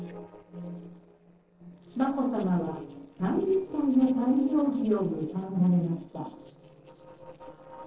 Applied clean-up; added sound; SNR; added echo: neural separator model SepFormer DNS4.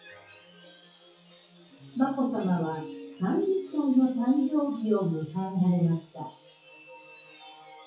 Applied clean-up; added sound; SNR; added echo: classical method WPE with log-MMSE.